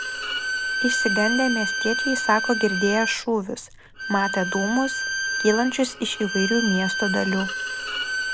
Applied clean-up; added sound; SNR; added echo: none; Bowed string instrument; 2 dB; none.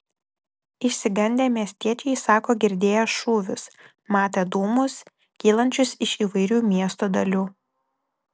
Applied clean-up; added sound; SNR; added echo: none; none; none; none.